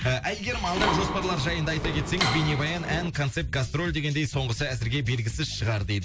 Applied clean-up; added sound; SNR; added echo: none; Mechanisms; 3 dB; none.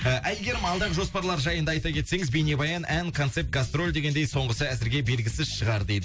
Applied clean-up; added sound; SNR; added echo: none; none; none; none.